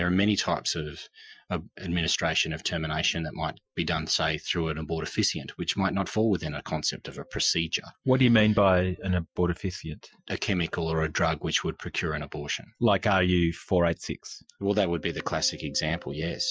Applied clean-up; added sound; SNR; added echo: classical method Wiener filter.